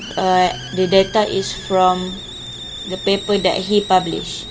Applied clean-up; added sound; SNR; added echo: none; Hiss; 13 dB; reverberation time 1.5 s.